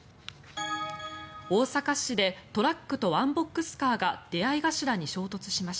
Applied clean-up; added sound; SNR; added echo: none; none; none; none.